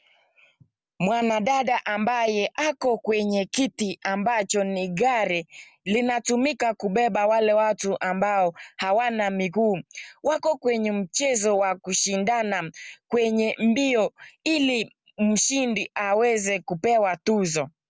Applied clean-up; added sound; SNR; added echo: none; none; none; none.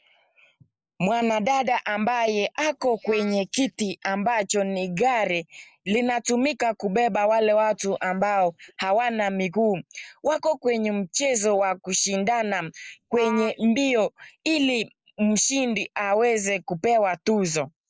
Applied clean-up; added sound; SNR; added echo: neural mask model Resemble Enhance denoiser.